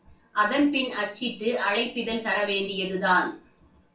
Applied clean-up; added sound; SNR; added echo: none; none; none; reverberation time 0.3 s.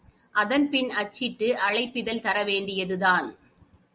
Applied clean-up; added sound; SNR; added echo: none; none; none; none.